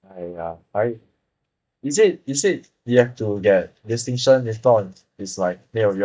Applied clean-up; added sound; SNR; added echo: neural mask model DeepFilterNet 3.